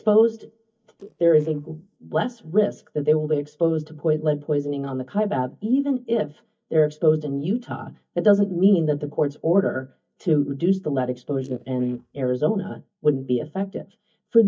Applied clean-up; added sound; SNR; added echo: neural mask model DeepFilterNet 3.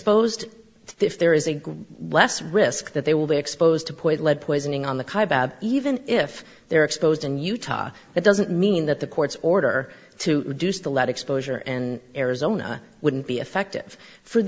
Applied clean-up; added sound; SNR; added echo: none; none; none; none.